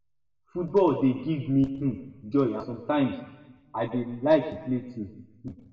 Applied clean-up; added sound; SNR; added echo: none; none; none; reverberation time 1.0 s.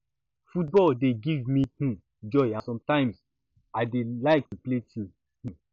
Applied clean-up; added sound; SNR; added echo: none; none; none; none.